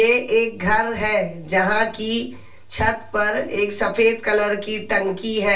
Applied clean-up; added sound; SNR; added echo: none; none; none; reverberation time 0.3 s.